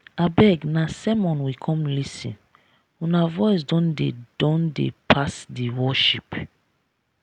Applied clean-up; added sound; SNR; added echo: none; none; none; none.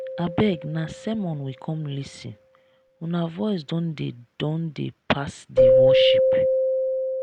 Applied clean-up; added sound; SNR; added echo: none; Keyboard (musical); -4 dB; none.